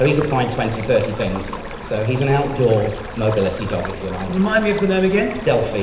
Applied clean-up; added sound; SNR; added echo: none; Stream; 13 dB; reverberation time 0.8 s.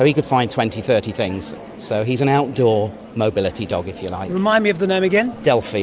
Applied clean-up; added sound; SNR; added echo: none; none; none; none.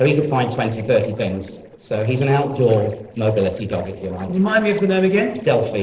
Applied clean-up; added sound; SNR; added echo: neural separator model SepFormer DNS4.